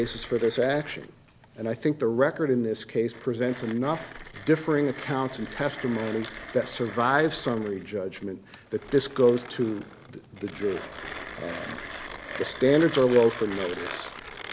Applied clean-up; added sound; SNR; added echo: none; Mechanisms; 14 dB; none.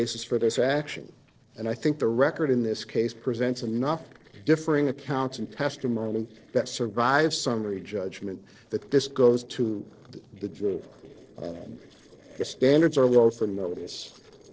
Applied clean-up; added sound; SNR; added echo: neural separator model SepFormer DNS4.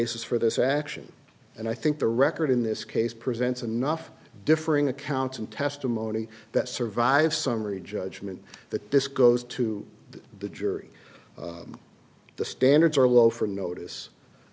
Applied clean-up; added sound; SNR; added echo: none; none; none; none.